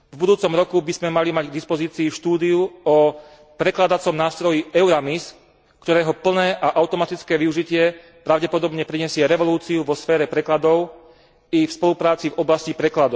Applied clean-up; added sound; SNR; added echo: none; none; none; none.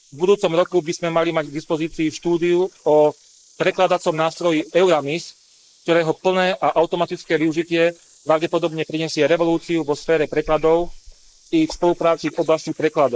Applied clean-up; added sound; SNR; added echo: neural mask model Resemble Enhance denoiser.